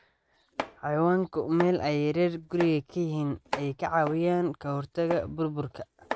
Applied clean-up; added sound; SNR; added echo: neural mask model RNNoise.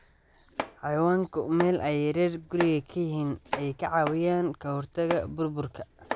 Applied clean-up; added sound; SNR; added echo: none; Domestic sounds, home sounds; 12 dB; none.